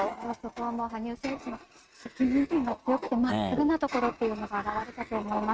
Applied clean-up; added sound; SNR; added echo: neural mask model RNNoise.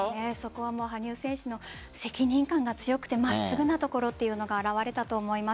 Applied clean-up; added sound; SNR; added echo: none; none; none; none.